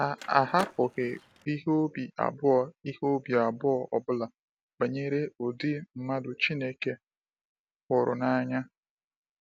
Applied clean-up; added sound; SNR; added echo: none; Skateboard; 14 dB; none.